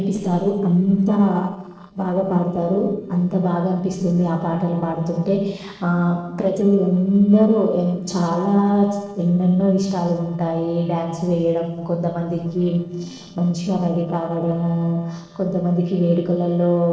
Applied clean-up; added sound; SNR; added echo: neural separator model SepFormer DNS4.